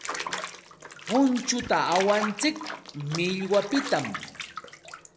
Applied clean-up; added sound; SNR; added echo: none; Bathtub (filling or washing) / Water; 9 dB; none.